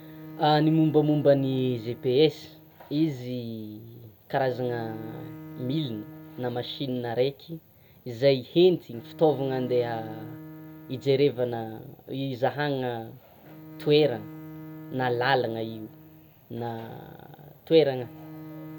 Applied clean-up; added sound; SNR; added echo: none; Bowed string instrument; 18 dB; none.